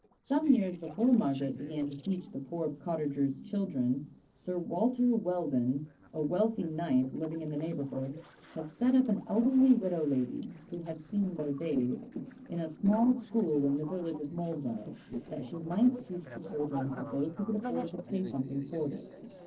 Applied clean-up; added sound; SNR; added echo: neural separator model SepFormer DNS4.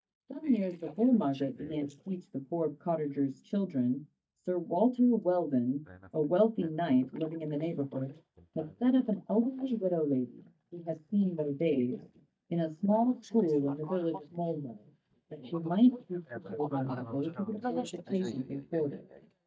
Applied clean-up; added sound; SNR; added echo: neural mask model DeepFilterNet 3.